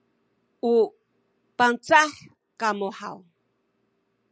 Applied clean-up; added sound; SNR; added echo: none; none; none; none.